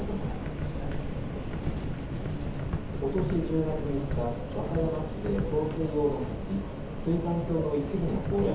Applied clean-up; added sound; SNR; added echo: none; Subway, metro, underground; 1 dB; reverberation time 0.8 s.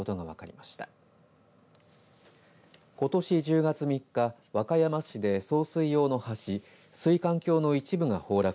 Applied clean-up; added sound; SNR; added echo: none; none; none; none.